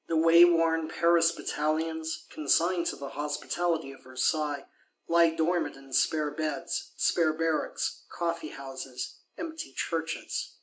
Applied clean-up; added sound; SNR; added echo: none; none; none; none.